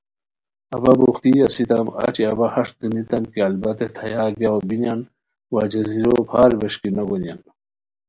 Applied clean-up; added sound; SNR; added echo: none; none; none; none.